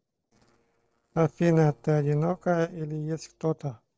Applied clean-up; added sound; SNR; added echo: neural separator model SepFormer DNS4.